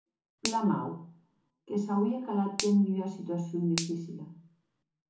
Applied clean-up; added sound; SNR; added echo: none; Finger snapping; 11 dB; reverberation time 0.7 s.